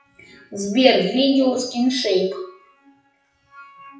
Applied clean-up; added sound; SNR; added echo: classical method WPE with log-MMSE.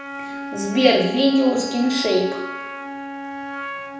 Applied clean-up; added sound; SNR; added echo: none; Wind instrument, woodwind instrument; 10 dB; reverberation time 0.8 s.